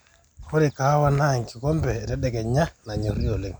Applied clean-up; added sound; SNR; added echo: none; none; none; none.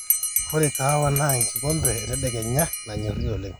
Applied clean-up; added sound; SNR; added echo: none; Bell; 3 dB; none.